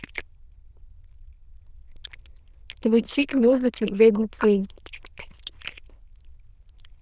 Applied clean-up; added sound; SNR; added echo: neural diffusion model UNIVERSE++.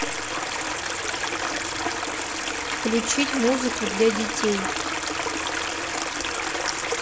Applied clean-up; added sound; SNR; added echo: none; Stream; -2 dB; none.